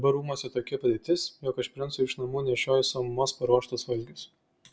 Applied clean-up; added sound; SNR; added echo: none; none; none; none.